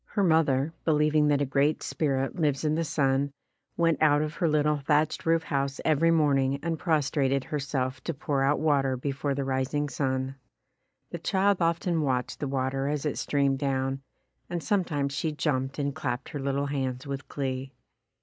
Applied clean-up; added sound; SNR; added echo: none; none; none; none.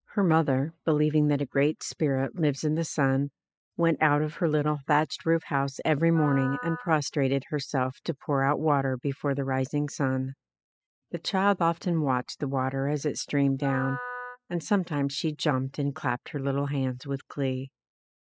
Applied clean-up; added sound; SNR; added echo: classical method spectral subtraction.